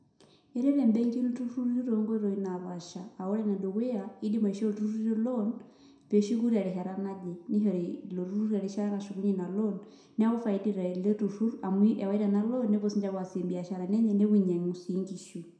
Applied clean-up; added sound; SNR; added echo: none; none; none; reverberation time 0.6 s.